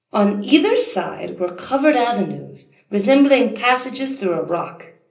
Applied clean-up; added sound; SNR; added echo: none; none; none; reverberation time 0.5 s.